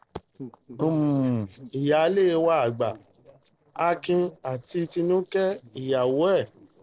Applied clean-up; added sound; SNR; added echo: neural separator model SepFormer DNS4.